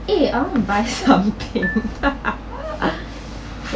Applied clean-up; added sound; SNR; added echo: none; Marimba, xylophone; 14 dB; none.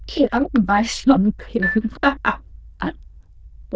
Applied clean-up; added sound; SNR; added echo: neural diffusion model UNIVERSE++.